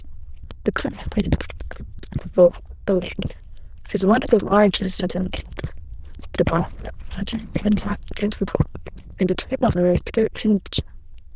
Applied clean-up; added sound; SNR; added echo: neural diffusion model UNIVERSE++.